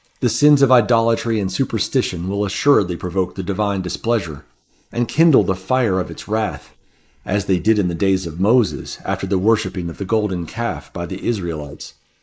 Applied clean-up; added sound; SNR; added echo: neural mask model Resemble Enhance denoiser.